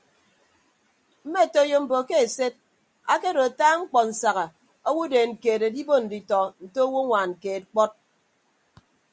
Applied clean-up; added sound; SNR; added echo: none; none; none; none.